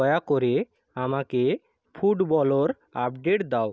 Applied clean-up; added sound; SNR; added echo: none; none; none; none.